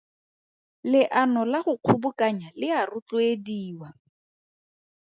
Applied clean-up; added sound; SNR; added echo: none; none; none; none.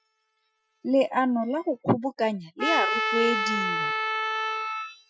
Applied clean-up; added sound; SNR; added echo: classical method Wiener filter.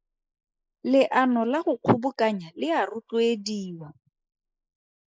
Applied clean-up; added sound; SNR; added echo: neural mask model Resemble Enhance denoiser.